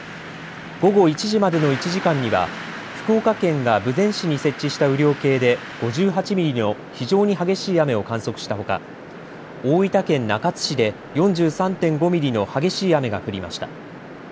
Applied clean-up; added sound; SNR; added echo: none; none; none; none.